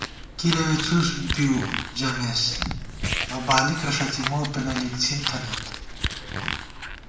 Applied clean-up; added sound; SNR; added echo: none; Crumpling, crinkling; 5 dB; reverberation time 0.7 s.